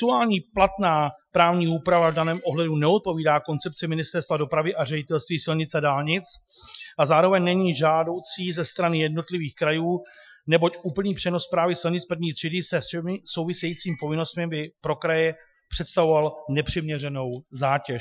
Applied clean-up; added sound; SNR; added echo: classical method Wiener filter.